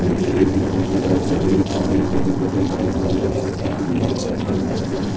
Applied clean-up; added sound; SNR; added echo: neural separator model SepFormer DNS4.